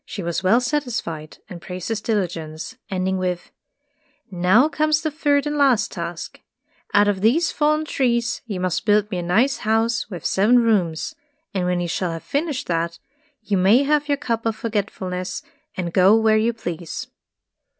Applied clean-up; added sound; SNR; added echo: none; none; none; none.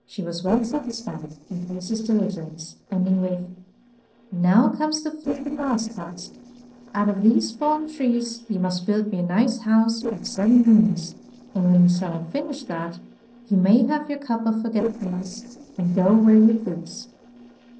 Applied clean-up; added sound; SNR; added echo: neural separator model SepFormer DNS4.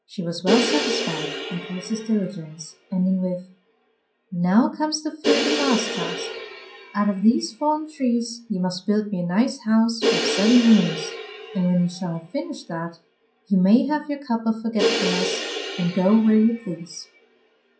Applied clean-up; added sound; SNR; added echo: classical method WPE with log-MMSE.